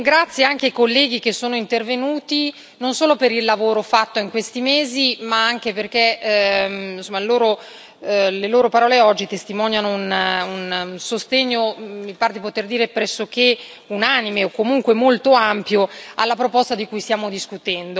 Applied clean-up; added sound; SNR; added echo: none; none; none; none.